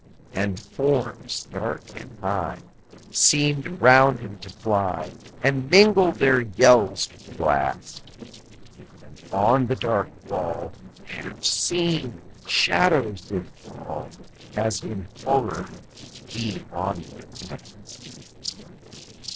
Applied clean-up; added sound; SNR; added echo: neural separator model SepFormer DNS4.